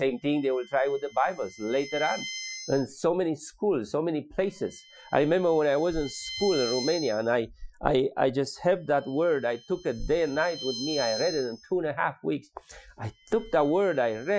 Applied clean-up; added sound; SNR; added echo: classical method Wiener filter.